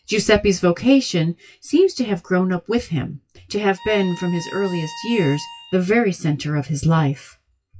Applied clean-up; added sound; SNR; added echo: classical method WPE with log-MMSE.